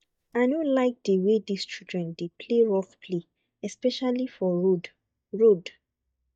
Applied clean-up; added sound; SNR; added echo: neural mask model DeepFilterNet 3.